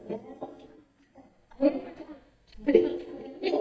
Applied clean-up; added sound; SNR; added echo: neural mask model DeepFilterNet 3.